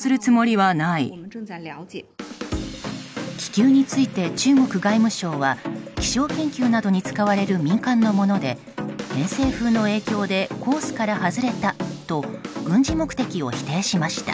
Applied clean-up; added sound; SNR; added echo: none; none; none; none.